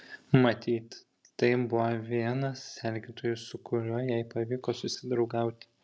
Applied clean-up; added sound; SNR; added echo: none; none; none; none.